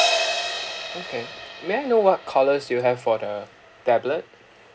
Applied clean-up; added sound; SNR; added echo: none; Crash cymbal; 6 dB; none.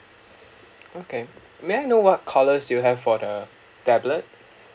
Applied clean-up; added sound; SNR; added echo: none; none; none; none.